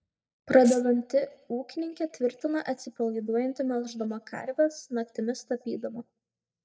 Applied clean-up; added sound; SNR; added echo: neural mask model DeepFilterNet 3.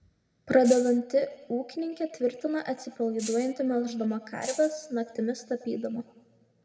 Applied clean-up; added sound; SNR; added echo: none; Rattle (instrument); 12 dB; reverberation time 1.1 s.